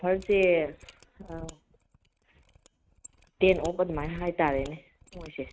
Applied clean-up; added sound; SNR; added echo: neural mask model RNNoise.